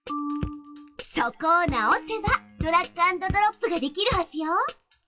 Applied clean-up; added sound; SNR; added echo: classical method WPE with log-MMSE.